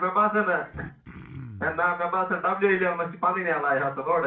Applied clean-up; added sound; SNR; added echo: none; Cough; 16 dB; reverberation time 0.3 s.